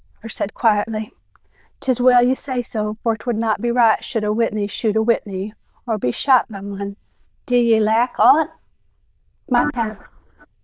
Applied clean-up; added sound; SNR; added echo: neural diffusion model UNIVERSE++.